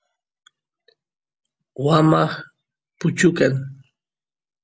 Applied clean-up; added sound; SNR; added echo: none; none; none; none.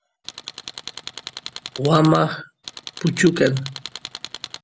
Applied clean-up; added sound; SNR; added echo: none; Tools; 13 dB; none.